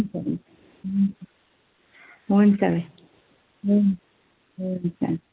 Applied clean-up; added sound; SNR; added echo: none; none; none; none.